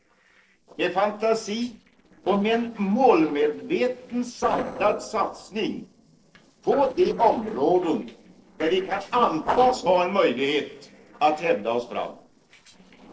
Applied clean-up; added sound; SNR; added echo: neural separator model SepFormer DNS4.